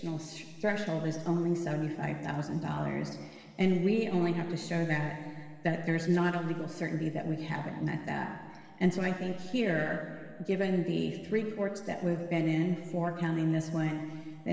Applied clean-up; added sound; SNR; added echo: none; none; none; reverberation time 2.1 s.